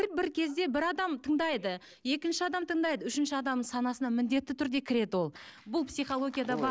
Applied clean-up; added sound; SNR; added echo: none; none; none; none.